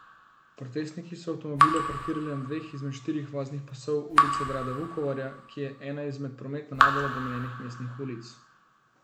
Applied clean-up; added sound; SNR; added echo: none; Raindrop / Drip; -3 dB; none.